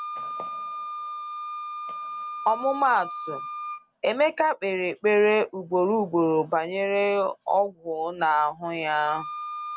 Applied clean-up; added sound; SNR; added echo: none; Wind instrument, woodwind instrument; 11 dB; none.